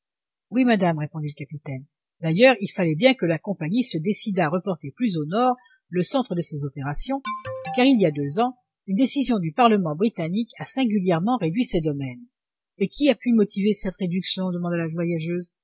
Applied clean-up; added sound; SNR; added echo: none; Alarm; 12 dB; none.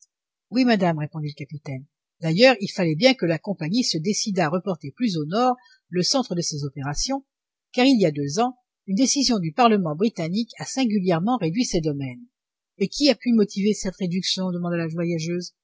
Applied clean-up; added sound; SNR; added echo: none; none; none; none.